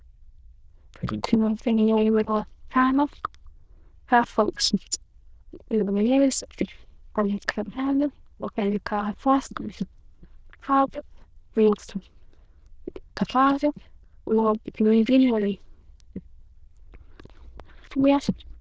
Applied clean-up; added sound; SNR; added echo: neural diffusion model UNIVERSE++.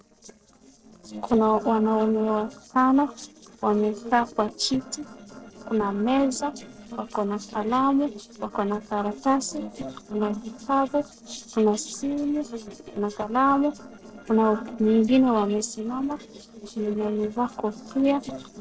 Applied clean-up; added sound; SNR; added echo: neural separator model SepFormer DNS4.